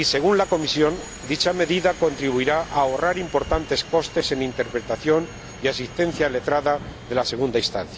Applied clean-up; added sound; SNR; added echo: none; Subway, metro, underground; 14 dB; none.